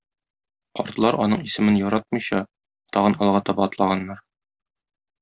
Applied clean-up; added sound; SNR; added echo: none; none; none; none.